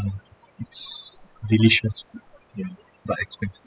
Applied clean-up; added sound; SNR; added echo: classical method spectral subtraction.